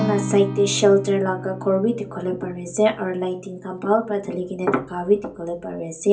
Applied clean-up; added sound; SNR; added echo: none; Acoustic guitar; 11 dB; reverberation time 0.3 s.